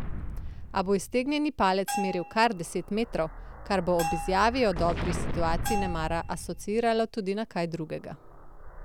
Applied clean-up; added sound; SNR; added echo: none; Bell + Explosion; 6 dB; none.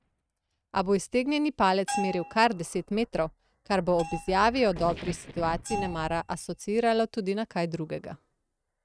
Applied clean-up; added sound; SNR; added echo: neural mask model RNNoise.